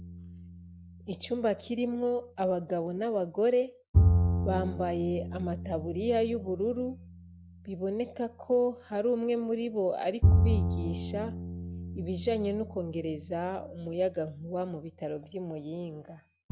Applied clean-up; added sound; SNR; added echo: none; Bowed string instrument; 0 dB; none.